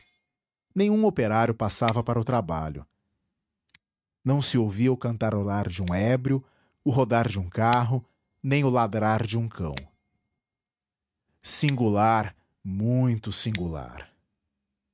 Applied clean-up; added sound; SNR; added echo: neural mask model RNNoise.